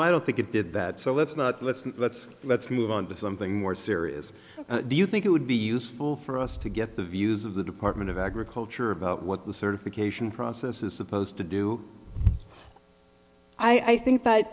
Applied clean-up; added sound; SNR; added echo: none; none; none; none.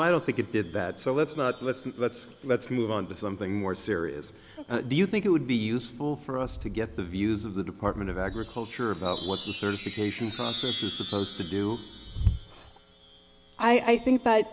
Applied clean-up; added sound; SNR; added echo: none; Chime; 4 dB; none.